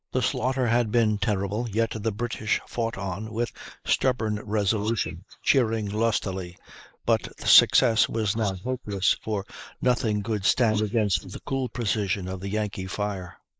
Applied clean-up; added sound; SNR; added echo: neural mask model Resemble Enhance denoiser.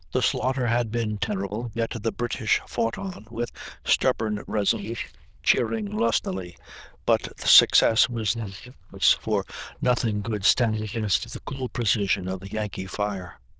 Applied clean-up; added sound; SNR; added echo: neural diffusion model UNIVERSE++.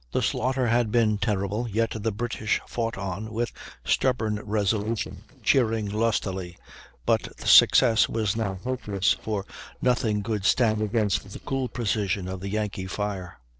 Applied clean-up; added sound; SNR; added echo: neural separator model SepFormer DNS4.